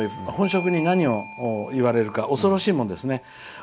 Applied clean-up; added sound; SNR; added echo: none; Bell / Doorbell; 16 dB; none.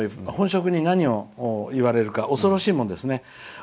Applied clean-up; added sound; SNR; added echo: none; none; none; none.